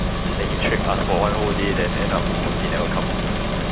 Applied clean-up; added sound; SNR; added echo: none; Engine; -4 dB; none.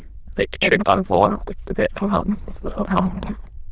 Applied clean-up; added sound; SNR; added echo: neural diffusion model UNIVERSE++.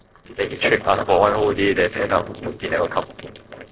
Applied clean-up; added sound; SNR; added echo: neural separator model SepFormer DNS4.